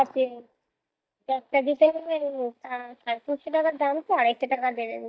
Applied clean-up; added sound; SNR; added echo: neural mask model DeepFilterNet 3.